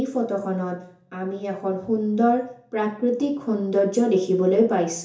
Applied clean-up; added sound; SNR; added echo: none; none; none; reverberation time 0.7 s.